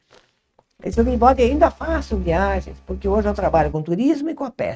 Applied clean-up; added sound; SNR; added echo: neural mask model RNNoise.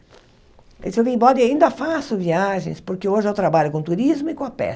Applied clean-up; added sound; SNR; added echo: none; none; none; none.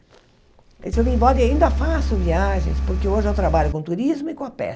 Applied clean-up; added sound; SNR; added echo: none; Engine; -2 dB; none.